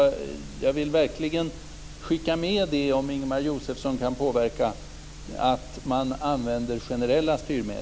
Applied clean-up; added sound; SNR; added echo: none; none; none; none.